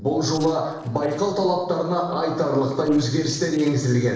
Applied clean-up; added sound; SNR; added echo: neural separator model SepFormer DNS4.